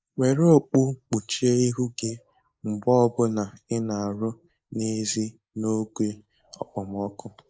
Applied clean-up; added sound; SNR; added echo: neural mask model Resemble Enhance denoiser.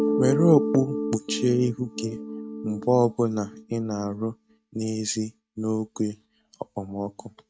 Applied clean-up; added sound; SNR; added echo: neural mask model RNNoise.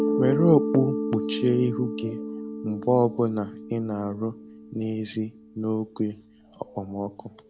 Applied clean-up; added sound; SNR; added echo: none; Mallet percussion; 5 dB; none.